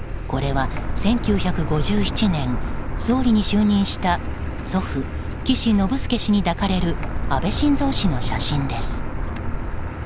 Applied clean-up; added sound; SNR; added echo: none; Car; 1 dB; none.